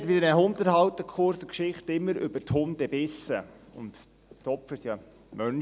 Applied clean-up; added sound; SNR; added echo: none; none; none; none.